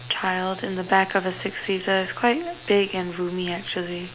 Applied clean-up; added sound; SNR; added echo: none; none; none; none.